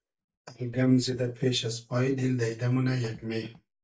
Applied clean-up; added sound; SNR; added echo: neural mask model DeepFilterNet 3.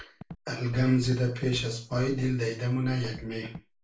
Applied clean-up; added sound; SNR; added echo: none; Scratching (performance technique); 18 dB; reverberation time 0.3 s.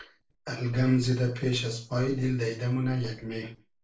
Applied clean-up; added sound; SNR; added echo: neural separator model SepFormer DNS4.